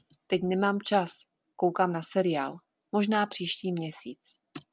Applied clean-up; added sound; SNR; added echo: none; none; none; none.